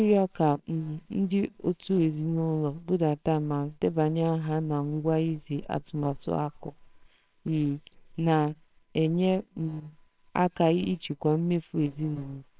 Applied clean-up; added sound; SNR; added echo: neural separator model SepFormer WHAMR!.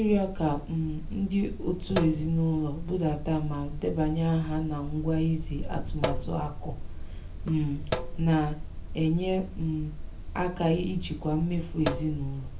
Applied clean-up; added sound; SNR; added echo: none; Sink (filling or washing); 5 dB; reverberation time 0.3 s.